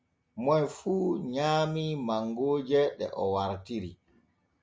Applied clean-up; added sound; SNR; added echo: none; none; none; none.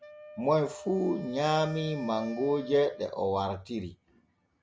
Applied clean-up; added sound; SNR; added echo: none; Wind instrument, woodwind instrument; 16 dB; none.